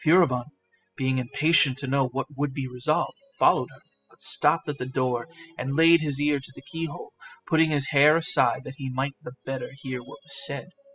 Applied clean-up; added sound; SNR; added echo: classical method spectral subtraction.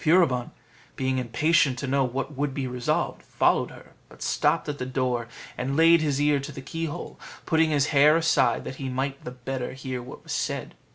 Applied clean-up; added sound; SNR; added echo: none; none; none; none.